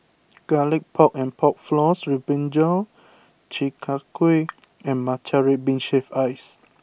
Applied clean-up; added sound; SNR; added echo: none; none; none; none.